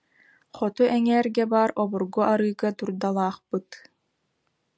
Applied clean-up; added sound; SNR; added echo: none; none; none; none.